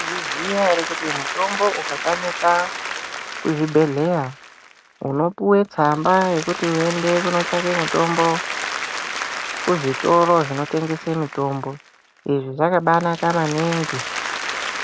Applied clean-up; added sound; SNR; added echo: none; Applause; 7 dB; none.